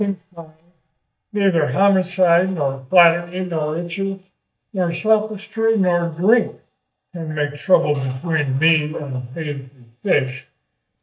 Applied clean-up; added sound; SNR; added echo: neural mask model DeepFilterNet 3.